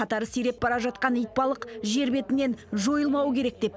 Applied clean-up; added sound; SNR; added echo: none; none; none; none.